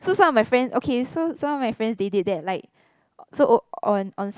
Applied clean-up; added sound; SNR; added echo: none; none; none; none.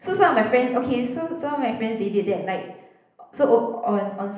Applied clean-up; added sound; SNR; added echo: none; none; none; reverberation time 0.8 s.